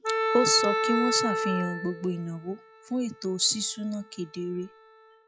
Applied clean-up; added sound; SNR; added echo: classical method log-MMSE.